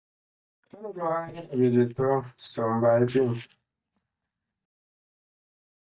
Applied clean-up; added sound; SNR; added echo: neural mask model DeepFilterNet 3.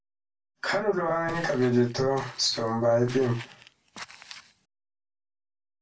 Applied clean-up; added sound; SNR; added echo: none; Walk, footsteps; 18 dB; reverberation time 0.2 s.